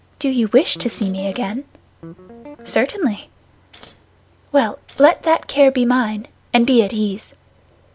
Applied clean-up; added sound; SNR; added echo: none; Guitar + Scissors; 18 dB; none.